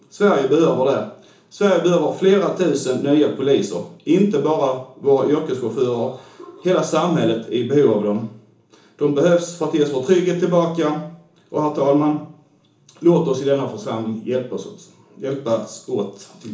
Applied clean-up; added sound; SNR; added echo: none; none; none; reverberation time 0.8 s.